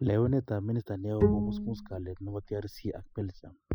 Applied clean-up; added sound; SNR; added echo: classical method spectral subtraction.